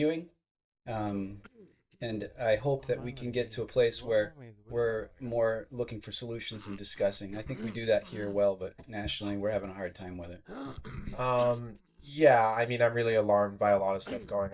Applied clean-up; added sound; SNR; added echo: neural mask model DeepFilterNet 3.